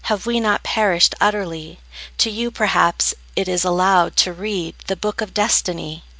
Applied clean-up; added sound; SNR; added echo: none; none; none; none.